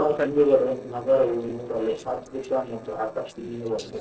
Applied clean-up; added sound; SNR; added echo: neural separator model SepFormer DNS4.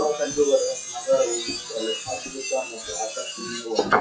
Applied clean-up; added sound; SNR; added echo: classical method WPE with log-MMSE.